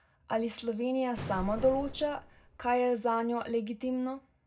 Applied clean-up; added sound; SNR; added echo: none; Explosion; 13 dB; reverberation time 0.3 s.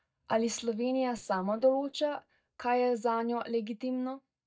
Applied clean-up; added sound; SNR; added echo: neural mask model DeepFilterNet 3.